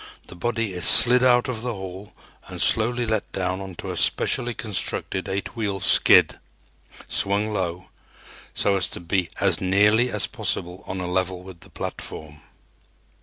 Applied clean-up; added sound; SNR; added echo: none; none; none; none.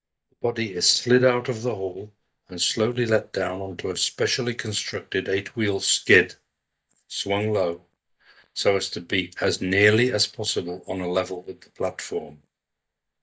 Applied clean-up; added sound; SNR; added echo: neural mask model DeepFilterNet 3.